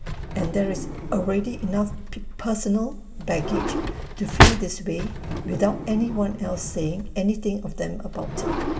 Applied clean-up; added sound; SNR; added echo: none; Drawer open or close; 1 dB; reverberation time 1.9 s.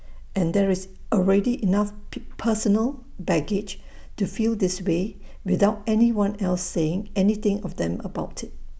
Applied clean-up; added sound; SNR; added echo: none; none; none; none.